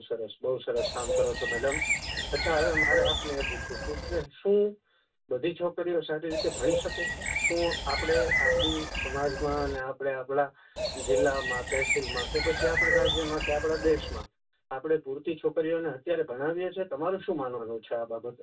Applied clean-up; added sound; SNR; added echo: none; Bird; -1 dB; reverberation time 0.1 s.